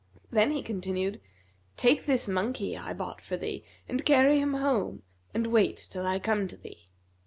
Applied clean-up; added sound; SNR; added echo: none; none; none; none.